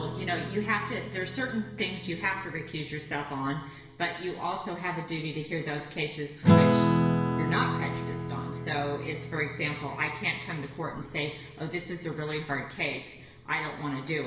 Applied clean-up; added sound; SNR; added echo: none; Acoustic guitar / Strum; -1 dB; reverberation time 1.3 s.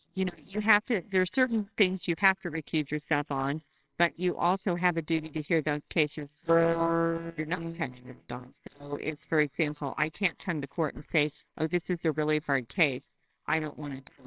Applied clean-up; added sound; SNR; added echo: neural separator model SepFormer WHAMR!.